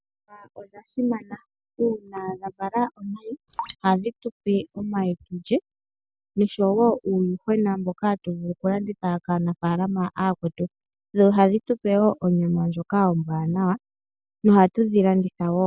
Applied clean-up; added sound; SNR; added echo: none; Drip; 18 dB; none.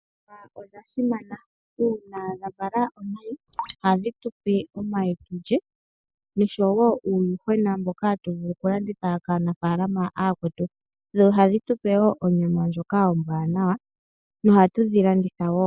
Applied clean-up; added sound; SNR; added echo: neural mask model Resemble Enhance denoiser.